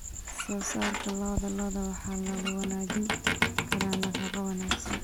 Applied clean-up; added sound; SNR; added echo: none; Squeak; 1 dB; none.